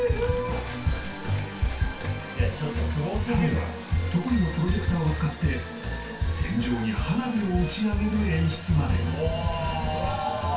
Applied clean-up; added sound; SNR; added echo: none; Bicycle; 16 dB; reverberation time 0.3 s.